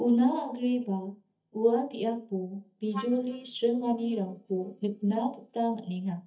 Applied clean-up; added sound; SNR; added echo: neural mask model DeepFilterNet 3.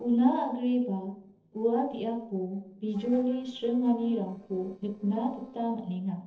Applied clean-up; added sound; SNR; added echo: neural separator model SepFormer DNS4.